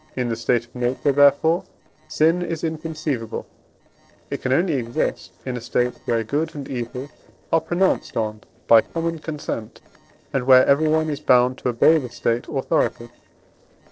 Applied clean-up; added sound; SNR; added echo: neural separator model SepFormer DNS4.